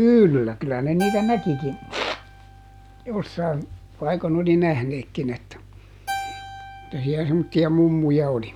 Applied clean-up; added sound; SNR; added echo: none; Keyboard (musical); 16 dB; none.